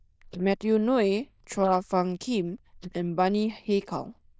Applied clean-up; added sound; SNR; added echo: neural diffusion model UNIVERSE++.